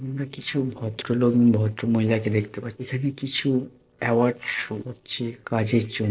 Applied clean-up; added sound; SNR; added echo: neural separator model SepFormer DNS4.